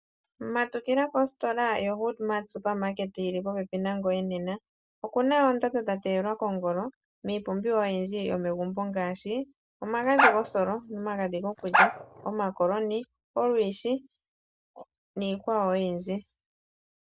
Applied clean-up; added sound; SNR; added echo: none; Bark; -2 dB; none.